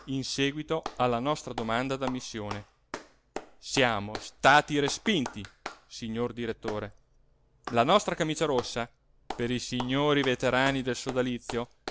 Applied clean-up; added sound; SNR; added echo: none; Clapping; 15 dB; none.